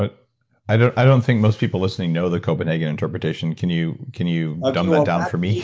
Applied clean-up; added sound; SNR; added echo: none; none; none; none.